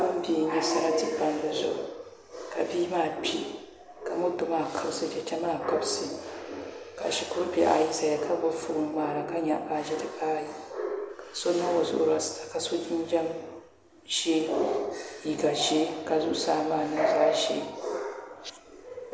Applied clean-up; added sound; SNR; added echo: none; none; none; none.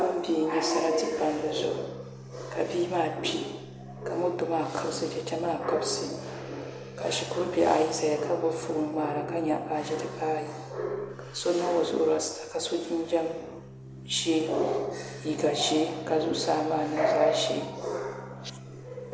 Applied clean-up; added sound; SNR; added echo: none; Organ; 16 dB; none.